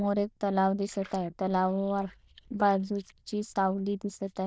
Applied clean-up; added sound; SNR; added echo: neural diffusion model UNIVERSE++.